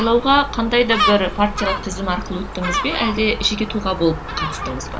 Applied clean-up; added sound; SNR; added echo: none; Gull, seagull; 6 dB; none.